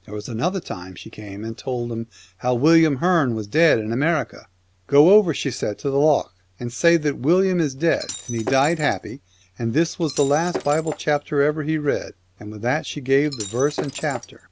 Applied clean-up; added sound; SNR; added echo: none; Shatter; 12 dB; none.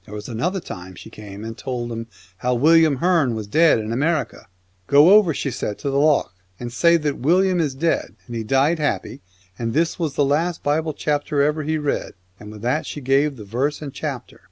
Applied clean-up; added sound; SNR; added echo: none; none; none; none.